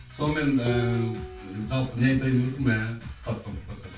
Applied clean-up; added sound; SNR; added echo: none; Dishes, pots, and pans; 13 dB; reverberation time 0.2 s.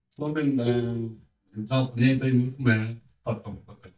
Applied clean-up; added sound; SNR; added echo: neural mask model DeepFilterNet 3.